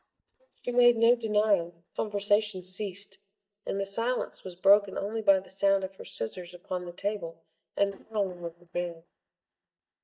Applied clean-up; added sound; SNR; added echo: neural mask model DeepFilterNet 3.